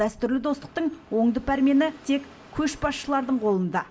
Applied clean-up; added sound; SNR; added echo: none; none; none; reverberation time 0.4 s.